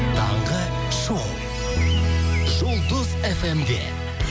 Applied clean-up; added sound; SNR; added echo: none; none; none; none.